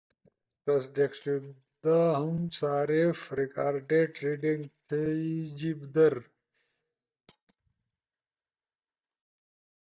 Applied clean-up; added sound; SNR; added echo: neural mask model DeepFilterNet 3.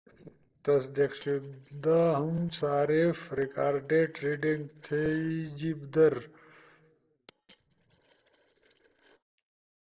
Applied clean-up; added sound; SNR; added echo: neural separator model SepFormer DNS4.